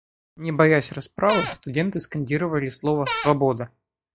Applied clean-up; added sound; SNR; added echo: classical method log-MMSE.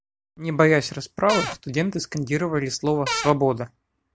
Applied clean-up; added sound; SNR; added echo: none; Cupboard open or close / Door; 4 dB; none.